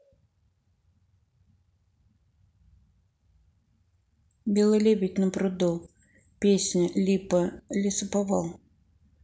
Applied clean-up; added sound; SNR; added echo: none; none; none; none.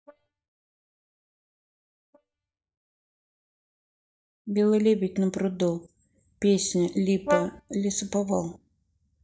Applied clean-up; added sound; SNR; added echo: neural mask model DeepFilterNet 3.